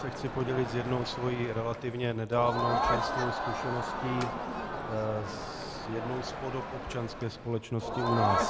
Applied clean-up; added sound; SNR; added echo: none; Crowd; 1 dB; none.